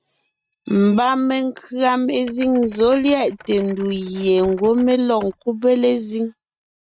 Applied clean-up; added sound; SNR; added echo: neural mask model RNNoise.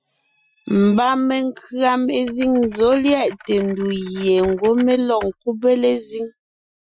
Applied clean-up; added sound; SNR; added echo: classical method Wiener filter.